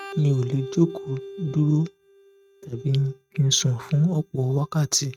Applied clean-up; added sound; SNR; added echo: neural mask model RNNoise.